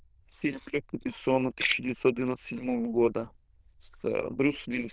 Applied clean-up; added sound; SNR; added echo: neural diffusion model UNIVERSE++.